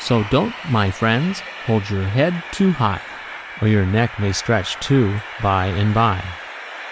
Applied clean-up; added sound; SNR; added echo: none; Train; 14 dB; none.